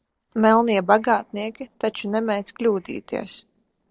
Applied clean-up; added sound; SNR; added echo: neural separator model SepFormer DNS4.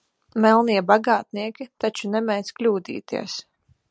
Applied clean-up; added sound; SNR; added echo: none; none; none; none.